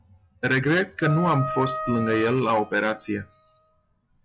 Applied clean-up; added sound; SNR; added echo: classical method log-MMSE.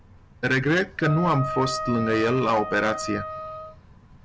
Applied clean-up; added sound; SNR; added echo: none; Wind instrument, woodwind instrument; 7 dB; none.